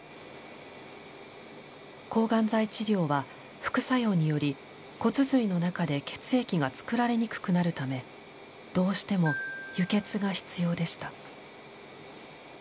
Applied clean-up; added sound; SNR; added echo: none; Glockenspiel; 13 dB; none.